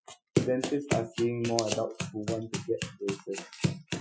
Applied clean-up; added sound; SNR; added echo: classical method Wiener filter.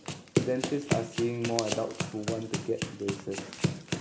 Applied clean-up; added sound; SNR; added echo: none; Run; 0 dB; none.